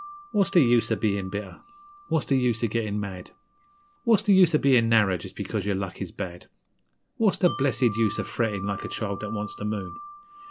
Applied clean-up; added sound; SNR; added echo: none; Wind chime; 17 dB; none.